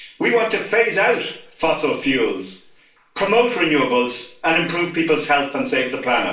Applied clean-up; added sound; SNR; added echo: none; none; none; reverberation time 0.4 s.